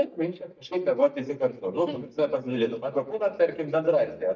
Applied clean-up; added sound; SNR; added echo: neural mask model DeepFilterNet 3.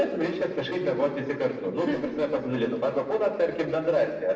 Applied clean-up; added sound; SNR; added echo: neural separator model SepFormer DNS4.